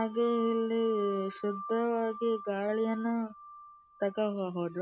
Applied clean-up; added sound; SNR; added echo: none; Wind chime; 13 dB; none.